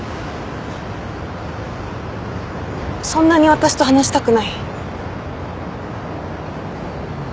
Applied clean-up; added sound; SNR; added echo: none; none; none; none.